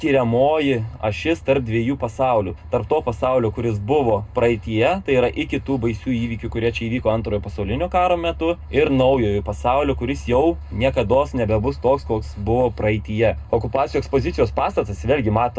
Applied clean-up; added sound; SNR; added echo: none; none; none; reverberation time 0.2 s.